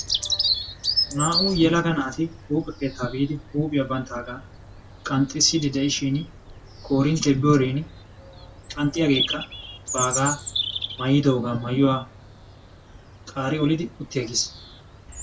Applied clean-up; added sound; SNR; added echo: none; Bird vocalization, bird call, bird song; 7 dB; reverberation time 0.2 s.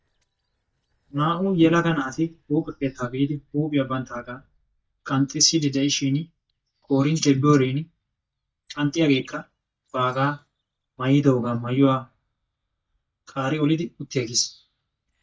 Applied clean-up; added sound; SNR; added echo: neural mask model DeepFilterNet 3.